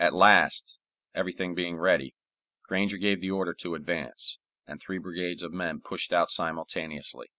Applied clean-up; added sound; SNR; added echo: none; none; none; none.